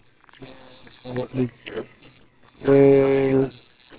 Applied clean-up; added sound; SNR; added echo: neural separator model SepFormer WHAMR!.